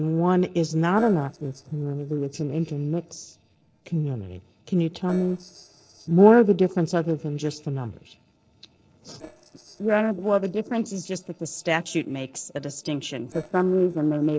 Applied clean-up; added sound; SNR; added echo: neural separator model SepFormer DNS4.